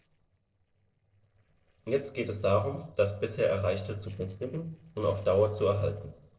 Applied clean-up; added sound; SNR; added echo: neural separator model SepFormer DNS4.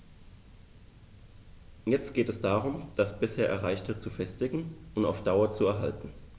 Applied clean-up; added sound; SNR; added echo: none; none; none; none.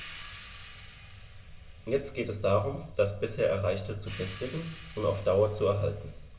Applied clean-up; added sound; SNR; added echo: none; Hi-hat; 20 dB; reverberation time 0.2 s.